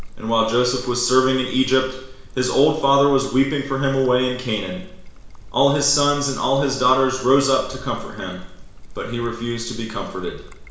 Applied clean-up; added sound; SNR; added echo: none; Trickle, dribble; 15 dB; reverberation time 0.7 s.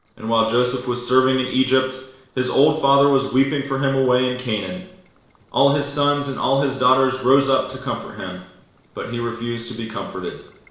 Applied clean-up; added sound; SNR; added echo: neural separator model SepFormer DNS4.